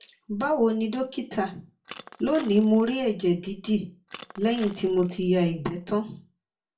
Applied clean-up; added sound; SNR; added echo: none; Crushing; 20 dB; reverberation time 0.2 s.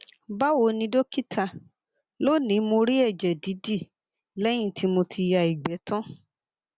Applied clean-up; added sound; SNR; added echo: none; none; none; none.